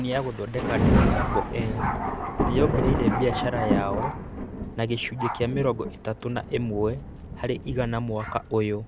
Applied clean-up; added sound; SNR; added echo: none; Thunder; -1 dB; none.